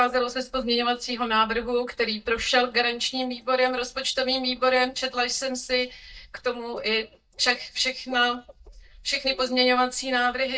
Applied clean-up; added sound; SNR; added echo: neural mask model DeepFilterNet 3.